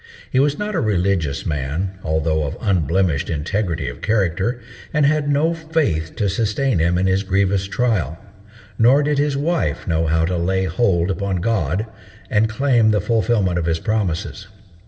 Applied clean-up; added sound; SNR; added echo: none; none; none; reverberation time 2.1 s.